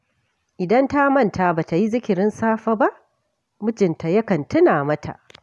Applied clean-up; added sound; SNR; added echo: none; none; none; none.